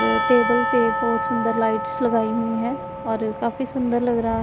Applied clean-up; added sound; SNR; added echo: none; Church bell / Percussion; 4 dB; none.